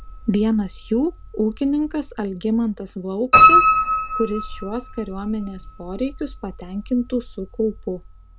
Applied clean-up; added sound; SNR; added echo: none; Piano; -2 dB; none.